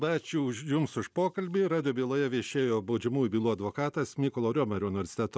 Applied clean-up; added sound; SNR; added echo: none; none; none; none.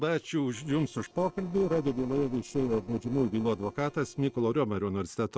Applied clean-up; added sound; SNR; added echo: neural separator model SepFormer DNS4.